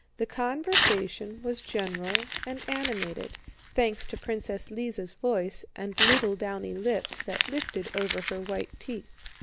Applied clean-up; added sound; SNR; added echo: none; Crumpling, crinkling / Tearing; 1 dB; none.